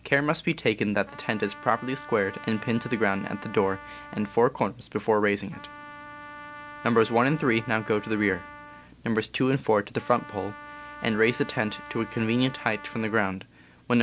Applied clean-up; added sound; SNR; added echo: none; Trumpet; 17 dB; none.